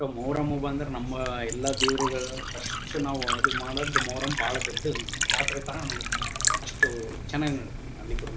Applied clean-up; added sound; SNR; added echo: none; Liquid; -2 dB; none.